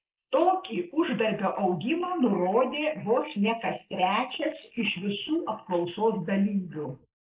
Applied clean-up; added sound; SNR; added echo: neural mask model Resemble Enhance denoiser.